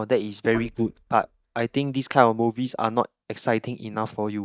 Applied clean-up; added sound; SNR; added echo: neural mask model DeepFilterNet 3.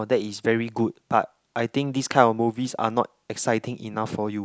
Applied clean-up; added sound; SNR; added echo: none; none; none; none.